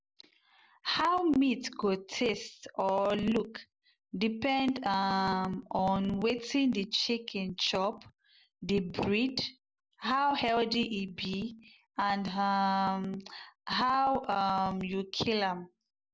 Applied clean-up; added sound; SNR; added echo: none; none; none; none.